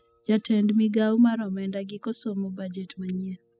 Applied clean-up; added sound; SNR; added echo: classical method spectral subtraction.